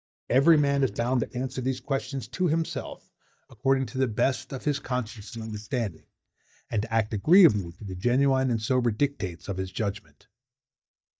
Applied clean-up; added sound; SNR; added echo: neural mask model DeepFilterNet 3.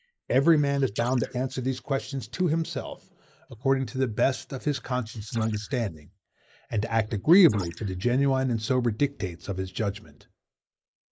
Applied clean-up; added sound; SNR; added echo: neural mask model Resemble Enhance denoiser.